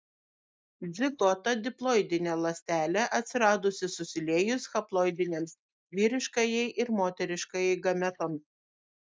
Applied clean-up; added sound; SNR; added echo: neural mask model Resemble Enhance denoiser.